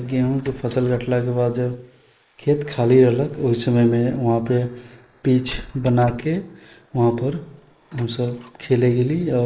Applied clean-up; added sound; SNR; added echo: neural mask model Resemble Enhance denoiser.